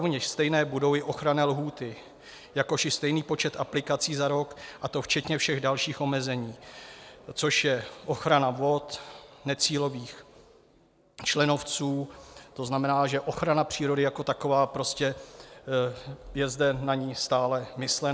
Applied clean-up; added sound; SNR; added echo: none; none; none; none.